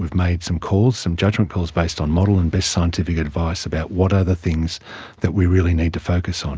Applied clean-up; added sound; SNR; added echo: none; none; none; none.